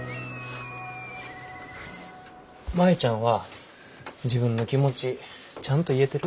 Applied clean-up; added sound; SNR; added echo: none; none; none; none.